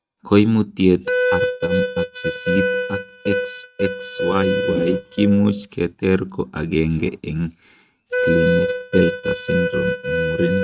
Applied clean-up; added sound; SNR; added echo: neural mask model RNNoise.